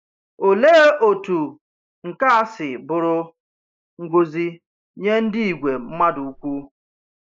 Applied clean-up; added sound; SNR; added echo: neural mask model Resemble Enhance denoiser.